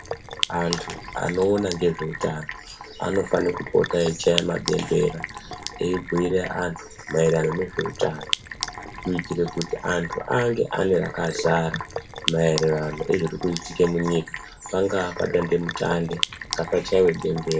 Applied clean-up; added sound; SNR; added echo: none; Sink (filling or washing); 9 dB; reverberation time 0.2 s.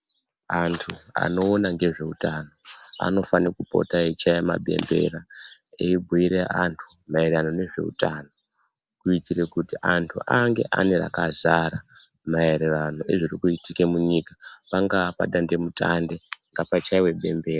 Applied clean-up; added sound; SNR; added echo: none; none; none; none.